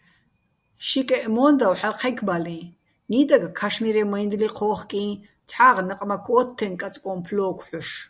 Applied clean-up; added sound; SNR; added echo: none; none; none; none.